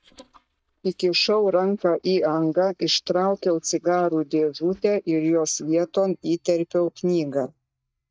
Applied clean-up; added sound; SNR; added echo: neural mask model DeepFilterNet 3.